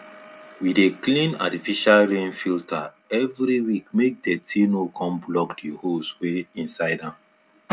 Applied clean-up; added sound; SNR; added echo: none; none; none; none.